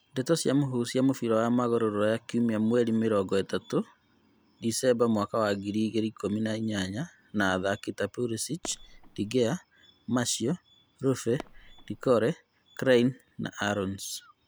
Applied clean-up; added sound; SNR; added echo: none; Fireworks; 19 dB; none.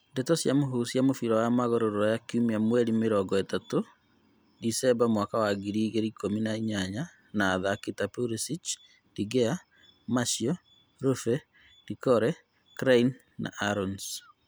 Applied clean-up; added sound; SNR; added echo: none; none; none; none.